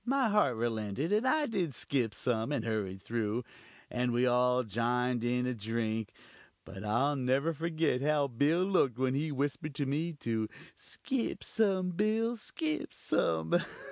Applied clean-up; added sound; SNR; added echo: none; none; none; none.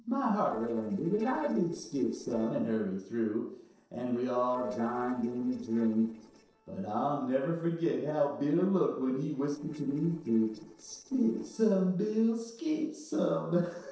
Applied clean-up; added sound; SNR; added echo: neural separator model SepFormer DNS4.